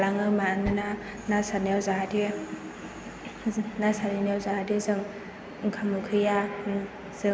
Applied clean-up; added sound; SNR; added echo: none; Fire; 16 dB; none.